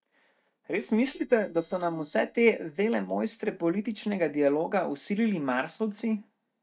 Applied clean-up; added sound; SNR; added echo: neural mask model DeepFilterNet 3.